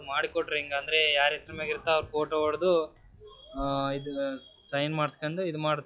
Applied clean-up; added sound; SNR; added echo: classical method log-MMSE.